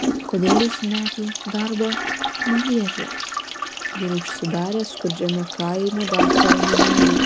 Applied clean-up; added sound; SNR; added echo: none; Toilet flush; -2 dB; none.